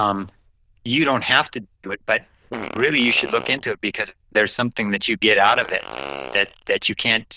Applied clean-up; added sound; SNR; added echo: neural diffusion model UNIVERSE++.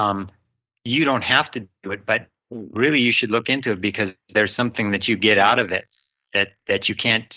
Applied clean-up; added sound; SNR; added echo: neural mask model Resemble Enhance denoiser.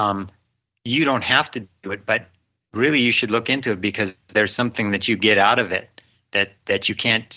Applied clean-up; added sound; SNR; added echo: none; none; none; none.